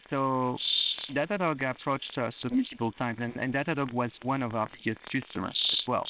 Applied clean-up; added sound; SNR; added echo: neural separator model SepFormer WHAM!.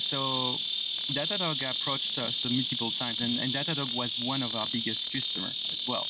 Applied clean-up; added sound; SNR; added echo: neural mask model RNNoise.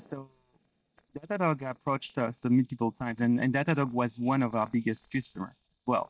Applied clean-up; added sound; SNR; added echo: neural mask model DeepFilterNet 3.